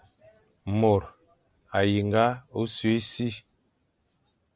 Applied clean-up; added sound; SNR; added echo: none; none; none; none.